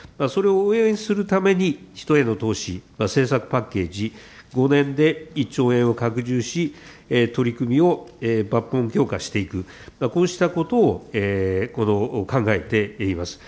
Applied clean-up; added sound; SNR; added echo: none; none; none; none.